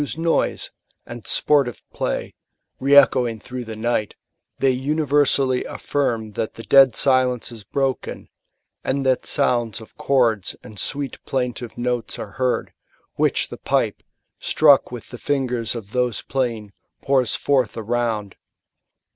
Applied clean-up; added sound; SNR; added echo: none; none; none; none.